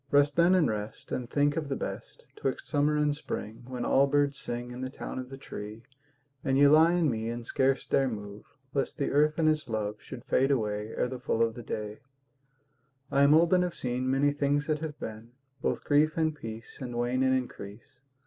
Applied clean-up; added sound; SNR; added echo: none; none; none; none.